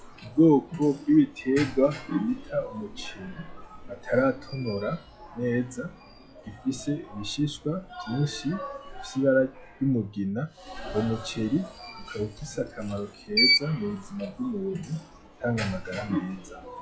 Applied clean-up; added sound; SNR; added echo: classical method log-MMSE.